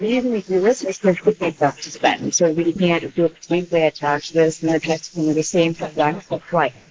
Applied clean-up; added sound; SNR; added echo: neural mask model Resemble Enhance denoiser.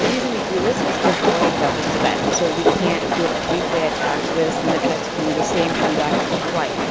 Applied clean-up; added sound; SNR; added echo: none; Train; -4 dB; none.